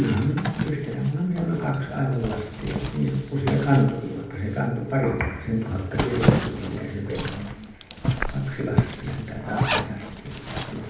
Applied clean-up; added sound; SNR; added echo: none; Zipper (clothing); 3 dB; reverberation time 0.8 s.